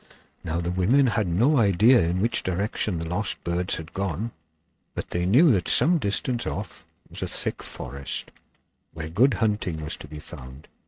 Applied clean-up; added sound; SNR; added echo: neural mask model RNNoise.